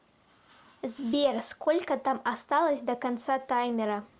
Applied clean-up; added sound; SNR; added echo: none; none; none; none.